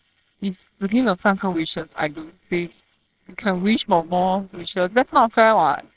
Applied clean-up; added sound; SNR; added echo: neural separator model SepFormer WHAMR!.